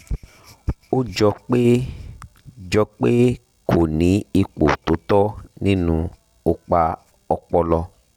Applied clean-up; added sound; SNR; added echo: none; none; none; none.